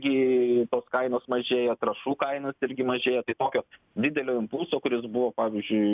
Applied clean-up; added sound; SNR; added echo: none; none; none; none.